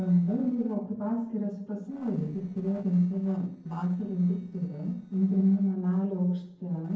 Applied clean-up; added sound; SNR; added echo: neural separator model SepFormer DNS4.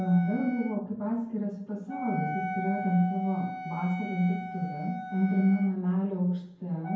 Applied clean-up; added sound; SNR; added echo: none; Wind instrument, woodwind instrument; 10 dB; reverberation time 0.9 s.